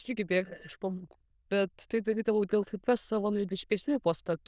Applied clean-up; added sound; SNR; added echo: neural diffusion model UNIVERSE++.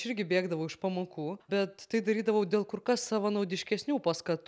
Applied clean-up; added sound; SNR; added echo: none; none; none; none.